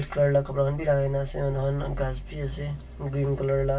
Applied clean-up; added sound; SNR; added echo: none; Accelerating, revving, vroom; 10 dB; reverberation time 0.1 s.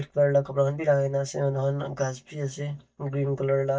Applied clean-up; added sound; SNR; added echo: neural mask model DeepFilterNet 3.